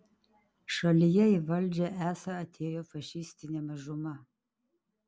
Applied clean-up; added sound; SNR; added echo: none; none; none; none.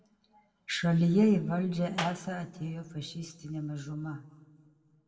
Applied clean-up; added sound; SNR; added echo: none; Clapping; 10 dB; reverberation time 1.2 s.